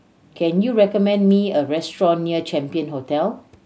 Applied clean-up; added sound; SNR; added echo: none; none; none; none.